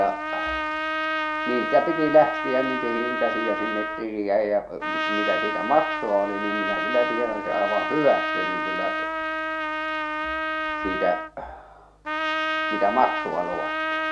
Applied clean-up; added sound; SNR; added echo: none; Trumpet; 1 dB; none.